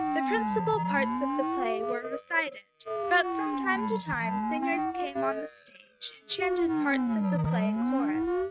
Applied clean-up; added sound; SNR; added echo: neural mask model RNNoise.